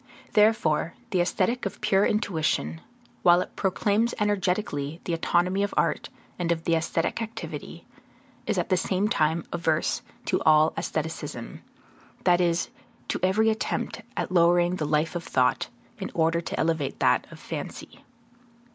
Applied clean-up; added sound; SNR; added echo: none; none; none; none.